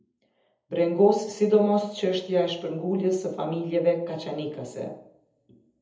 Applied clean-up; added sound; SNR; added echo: none; none; none; reverberation time 0.7 s.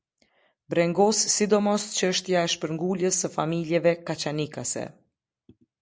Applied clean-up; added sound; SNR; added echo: none; none; none; none.